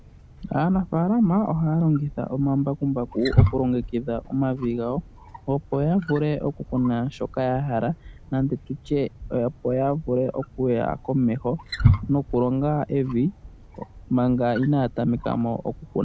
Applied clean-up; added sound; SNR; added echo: none; Wild animals; 7 dB; none.